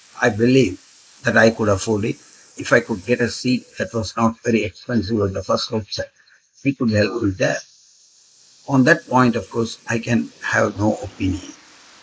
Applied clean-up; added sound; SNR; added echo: neural mask model Resemble Enhance denoiser.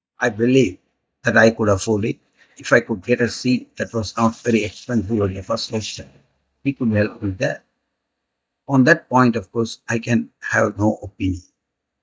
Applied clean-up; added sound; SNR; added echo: neural mask model DeepFilterNet 3.